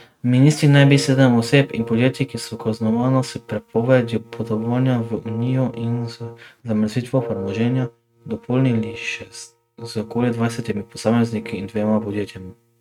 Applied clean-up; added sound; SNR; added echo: neural mask model RNNoise.